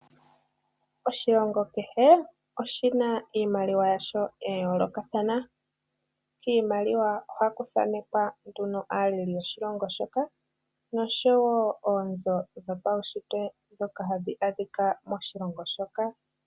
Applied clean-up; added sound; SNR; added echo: none; none; none; none.